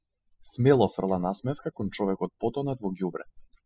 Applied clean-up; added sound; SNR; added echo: classical method spectral subtraction.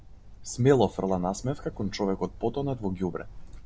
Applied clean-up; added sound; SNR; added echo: none; Bird; 16 dB; none.